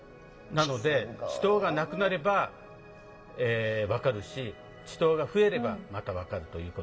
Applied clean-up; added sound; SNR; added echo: none; none; none; reverberation time 1.6 s.